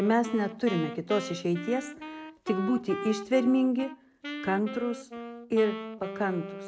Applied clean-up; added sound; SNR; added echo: none; Wind instrument, woodwind instrument; 9 dB; none.